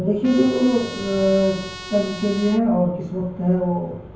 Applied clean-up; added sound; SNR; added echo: none; Trumpet; 15 dB; reverberation time 0.9 s.